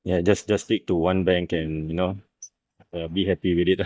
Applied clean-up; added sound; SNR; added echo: neural mask model DeepFilterNet 3.